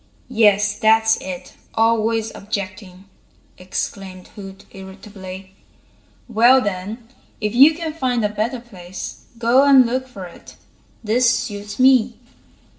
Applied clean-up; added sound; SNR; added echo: none; none; none; reverberation time 0.6 s.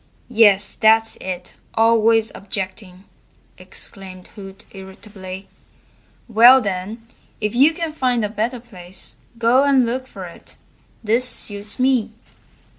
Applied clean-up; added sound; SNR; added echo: none; none; none; none.